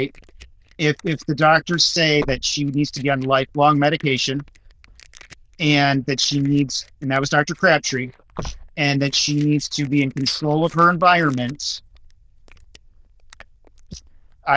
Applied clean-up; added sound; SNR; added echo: neural diffusion model UNIVERSE++.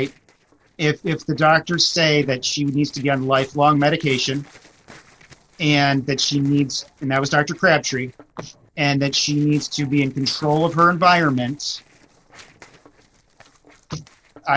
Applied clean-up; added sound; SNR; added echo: neural separator model SepFormer DNS4.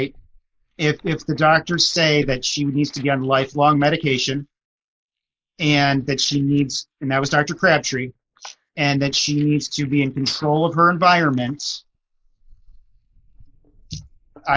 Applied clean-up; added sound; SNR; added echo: neural mask model Resemble Enhance denoiser.